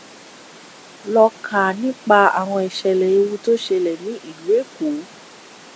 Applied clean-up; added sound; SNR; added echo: none; none; none; none.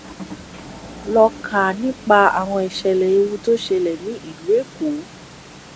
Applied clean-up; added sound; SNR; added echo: none; Motor vehicle (road) / Engine; 19 dB; none.